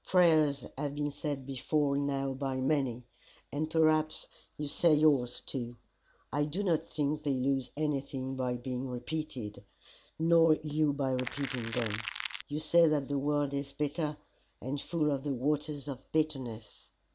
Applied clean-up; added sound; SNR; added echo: none; Crackle; 7 dB; none.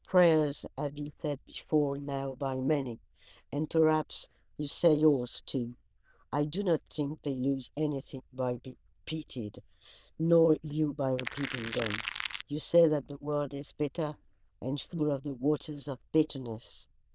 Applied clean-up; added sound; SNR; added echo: neural diffusion model UNIVERSE++.